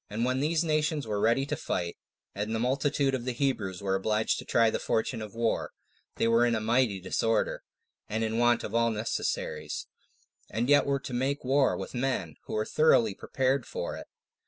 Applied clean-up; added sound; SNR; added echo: none; none; none; none.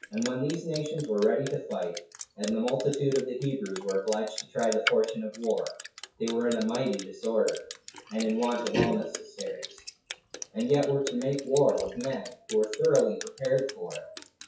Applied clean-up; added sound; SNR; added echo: classical method WPE with log-MMSE.